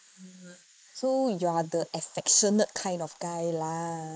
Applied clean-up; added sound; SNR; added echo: neural mask model Resemble Enhance denoiser.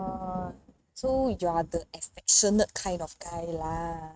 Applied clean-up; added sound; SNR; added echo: neural mask model RNNoise.